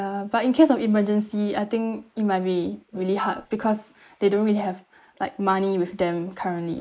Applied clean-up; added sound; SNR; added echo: neural mask model Resemble Enhance denoiser.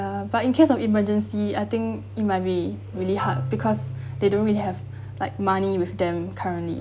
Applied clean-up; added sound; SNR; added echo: none; Marimba, xylophone; 13 dB; none.